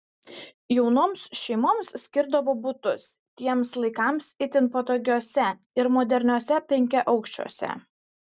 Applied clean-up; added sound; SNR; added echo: none; none; none; none.